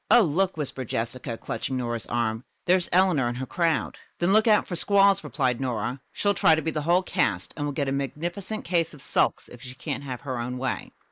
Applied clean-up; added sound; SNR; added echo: neural mask model Resemble Enhance denoiser.